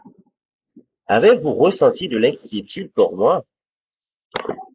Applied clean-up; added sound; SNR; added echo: neural mask model Resemble Enhance denoiser.